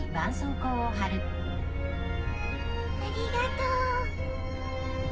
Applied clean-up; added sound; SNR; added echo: none; Truck; 0 dB; reverberation time 0.4 s.